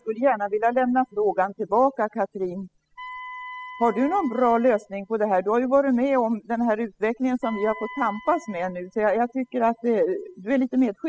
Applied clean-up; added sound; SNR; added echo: classical method spectral subtraction.